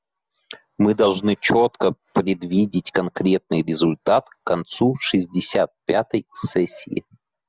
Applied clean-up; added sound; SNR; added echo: none; none; none; none.